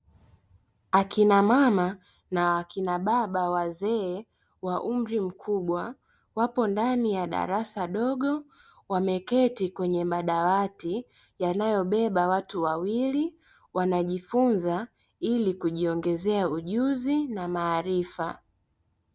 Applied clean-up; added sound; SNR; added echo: none; none; none; none.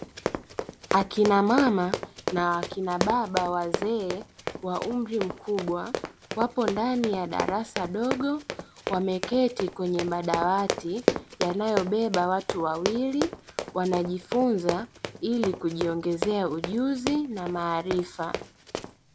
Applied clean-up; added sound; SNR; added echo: none; Run; 6 dB; none.